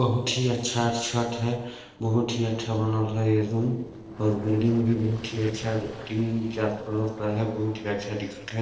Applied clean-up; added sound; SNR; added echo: neural separator model SepFormer DNS4.